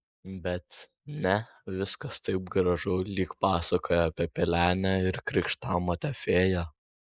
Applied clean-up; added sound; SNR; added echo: neural mask model Resemble Enhance denoiser.